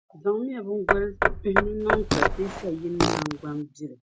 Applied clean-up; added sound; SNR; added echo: none; Knock / Wood + Fart; -4 dB; none.